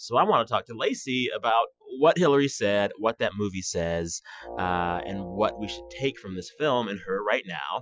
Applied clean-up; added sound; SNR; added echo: classical method Wiener filter.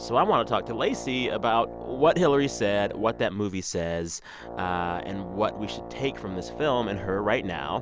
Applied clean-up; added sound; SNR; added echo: none; Brass instrument; 12 dB; none.